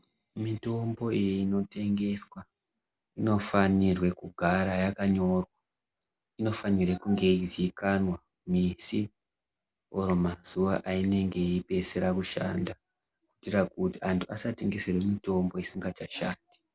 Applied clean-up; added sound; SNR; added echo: none; none; none; none.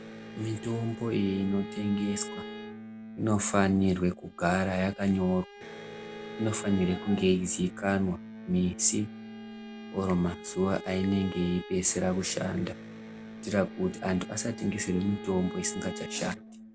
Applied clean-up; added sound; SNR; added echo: none; Electric guitar + Bowed string instrument; 12 dB; none.